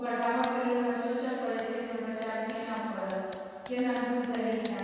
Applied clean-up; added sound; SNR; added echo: none; Computer keyboard; 15 dB; reverberation time 2.1 s.